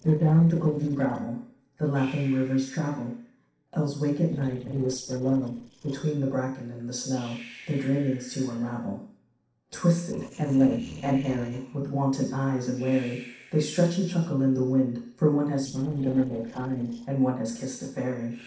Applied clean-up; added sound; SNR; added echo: neural separator model SepFormer DNS4.